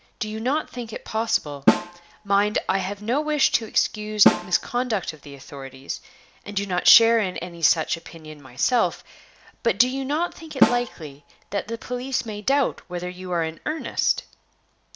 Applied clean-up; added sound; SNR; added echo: none; Snare drum; 2 dB; none.